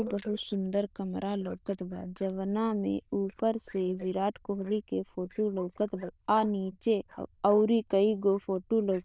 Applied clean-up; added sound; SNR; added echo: neural diffusion model UNIVERSE++.